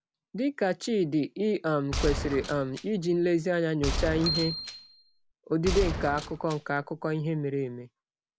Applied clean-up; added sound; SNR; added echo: none; Gunshot, gunfire + Bicycle bell; 5 dB; none.